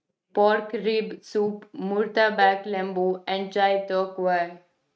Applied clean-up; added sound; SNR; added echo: neural mask model RNNoise.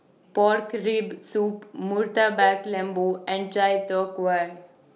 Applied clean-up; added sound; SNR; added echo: none; Cowbell; 15 dB; none.